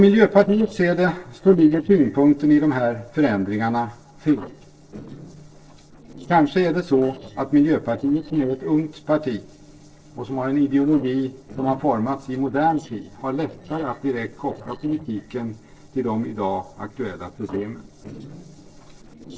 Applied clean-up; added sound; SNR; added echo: neural separator model SepFormer DNS4.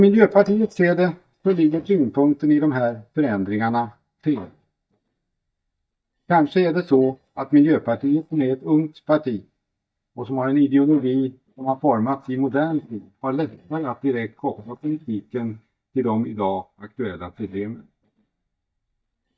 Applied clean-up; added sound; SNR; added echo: neural mask model DeepFilterNet 3.